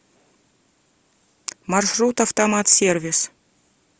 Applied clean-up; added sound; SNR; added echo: none; none; none; none.